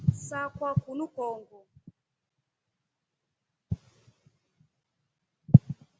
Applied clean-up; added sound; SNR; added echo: none; none; none; none.